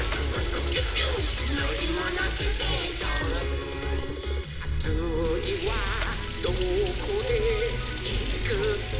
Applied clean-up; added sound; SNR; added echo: none; Sink (filling or washing) / Water; 5 dB; reverberation time 1.8 s.